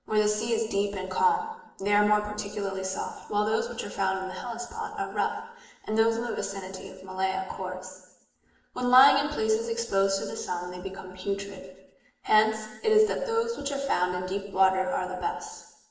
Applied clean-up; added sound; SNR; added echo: none; none; none; reverberation time 1.0 s.